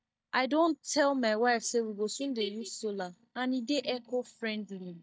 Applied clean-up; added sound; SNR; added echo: neural mask model DeepFilterNet 3.